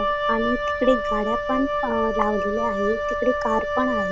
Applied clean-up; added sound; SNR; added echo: none; Wind instrument, woodwind instrument; -1 dB; none.